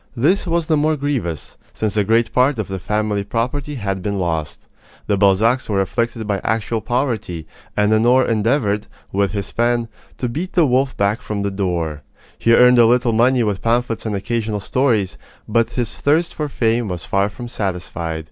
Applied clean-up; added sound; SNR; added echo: none; none; none; none.